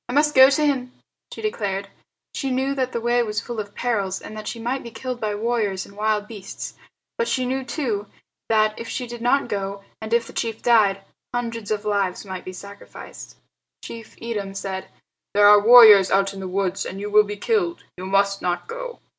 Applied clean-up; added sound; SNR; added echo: none; none; none; none.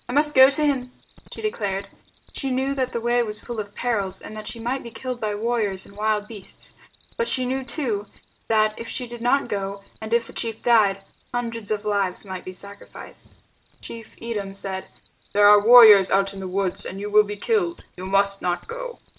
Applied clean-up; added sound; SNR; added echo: none; Cricket; 7 dB; none.